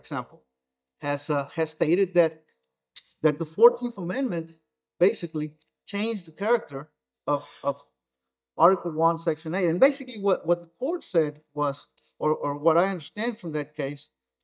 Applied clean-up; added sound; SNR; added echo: neural mask model DeepFilterNet 3.